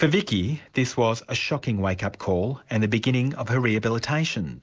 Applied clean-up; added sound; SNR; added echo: none; none; none; none.